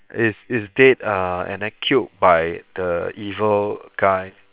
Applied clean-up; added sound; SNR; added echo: neural separator model SepFormer WHAM!.